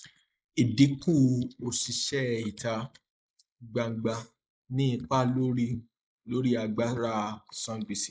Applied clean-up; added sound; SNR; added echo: neural mask model Resemble Enhance denoiser.